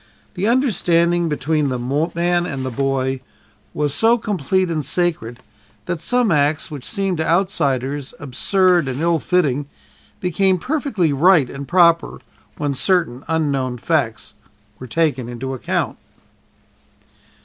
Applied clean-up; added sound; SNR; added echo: none; none; none; none.